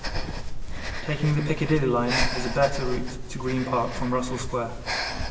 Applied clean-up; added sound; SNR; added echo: none; Breathing; 2 dB; reverberation time 0.8 s.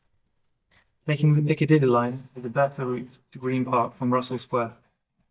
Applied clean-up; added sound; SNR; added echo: neural mask model DeepFilterNet 3.